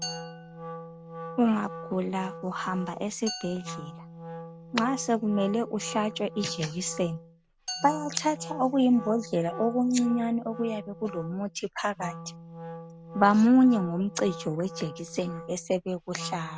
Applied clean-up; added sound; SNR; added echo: none; Glass + Wind instrument, woodwind instrument; 13 dB; none.